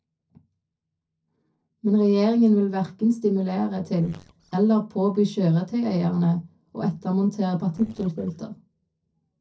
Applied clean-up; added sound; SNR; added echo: neural separator model SepFormer DNS4.